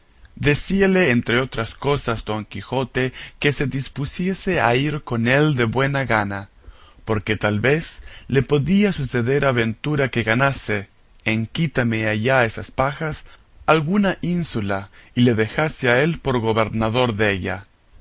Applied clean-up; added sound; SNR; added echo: none; none; none; none.